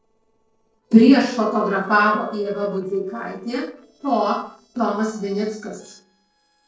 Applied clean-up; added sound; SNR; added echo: neural separator model SepFormer DNS4.